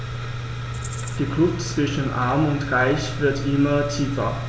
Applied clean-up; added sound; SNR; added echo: none; Rattle (instrument); 19 dB; none.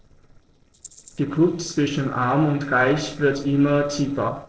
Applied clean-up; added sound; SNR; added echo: neural separator model SepFormer DNS4.